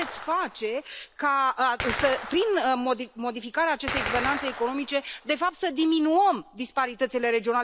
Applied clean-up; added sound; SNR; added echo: none; Gunshot, gunfire; 11 dB; none.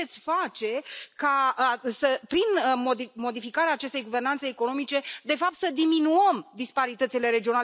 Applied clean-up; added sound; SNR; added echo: none; none; none; none.